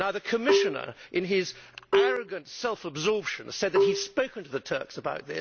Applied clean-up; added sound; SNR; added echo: none; Marimba, xylophone; -3 dB; none.